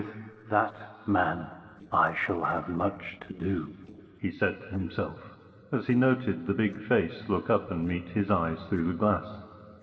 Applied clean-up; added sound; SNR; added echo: neural separator model SepFormer DNS4.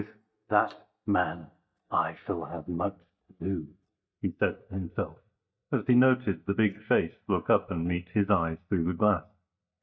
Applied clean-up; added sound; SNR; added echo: neural mask model DeepFilterNet 3.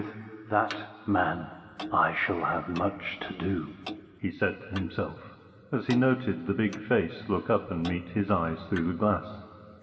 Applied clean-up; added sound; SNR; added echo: none; Clock; 17 dB; reverberation time 2.5 s.